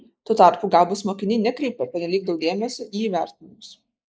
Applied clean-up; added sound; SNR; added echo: neural mask model Resemble Enhance denoiser.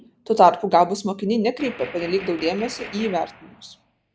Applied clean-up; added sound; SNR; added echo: none; Gunshot, gunfire; 16 dB; none.